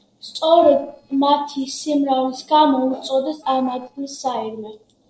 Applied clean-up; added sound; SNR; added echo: neural separator model SepFormer DNS4.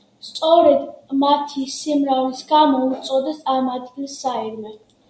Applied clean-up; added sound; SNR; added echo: none; none; none; none.